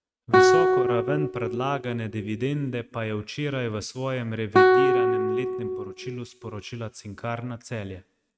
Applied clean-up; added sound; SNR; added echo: neural mask model RNNoise.